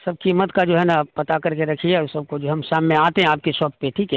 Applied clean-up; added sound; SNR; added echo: none; none; none; none.